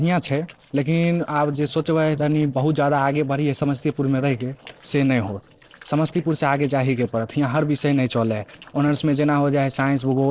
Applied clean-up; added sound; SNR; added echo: neural separator model SepFormer DNS4.